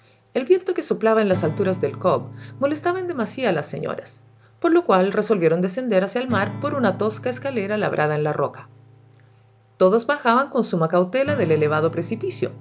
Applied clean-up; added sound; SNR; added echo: none; Acoustic guitar / Strum; 15 dB; none.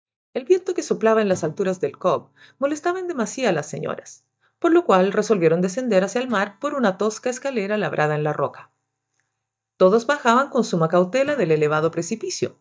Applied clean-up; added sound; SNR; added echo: neural mask model DeepFilterNet 3.